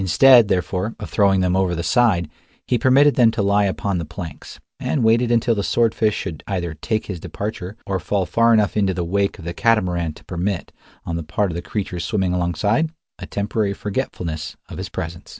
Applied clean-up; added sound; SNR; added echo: none; none; none; none.